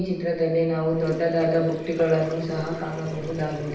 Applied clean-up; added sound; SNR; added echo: none; Sink (filling or washing) / Water tap, faucet; 15 dB; reverberation time 0.9 s.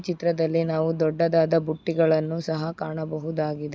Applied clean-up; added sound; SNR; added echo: none; none; none; none.